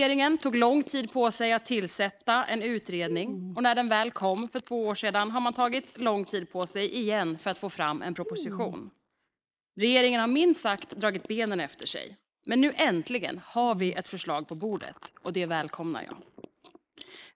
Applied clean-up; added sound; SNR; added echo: neural mask model Resemble Enhance denoiser.